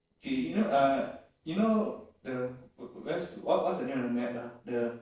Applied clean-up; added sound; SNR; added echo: neural separator model SepFormer DNS4.